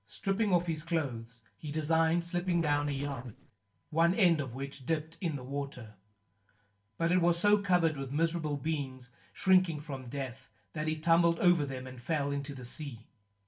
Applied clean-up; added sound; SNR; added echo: neural separator model SepFormer DNS4.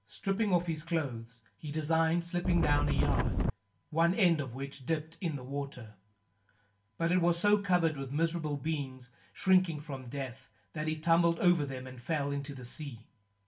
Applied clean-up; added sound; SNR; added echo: none; Wind; -3 dB; reverberation time 0.2 s.